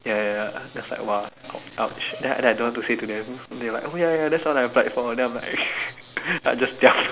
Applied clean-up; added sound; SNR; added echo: none; none; none; none.